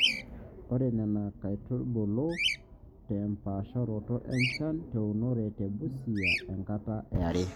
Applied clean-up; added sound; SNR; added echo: none; Bird vocalization, bird call, bird song; 6 dB; none.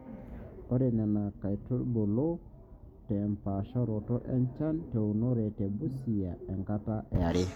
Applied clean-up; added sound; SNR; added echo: none; none; none; none.